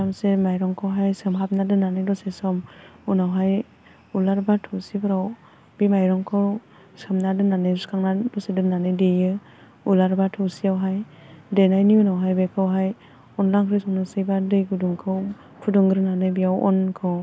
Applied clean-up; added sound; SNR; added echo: none; none; none; none.